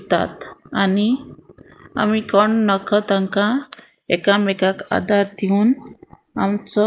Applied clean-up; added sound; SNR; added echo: neural mask model Resemble Enhance denoiser.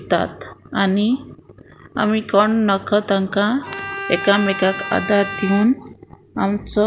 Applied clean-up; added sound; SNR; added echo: none; Bowed string instrument; 10 dB; none.